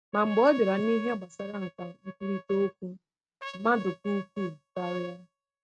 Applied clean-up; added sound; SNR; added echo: neural mask model RNNoise.